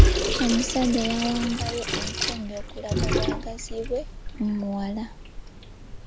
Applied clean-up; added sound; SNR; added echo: none; Sink (filling or washing) / Water tap, faucet; -3 dB; none.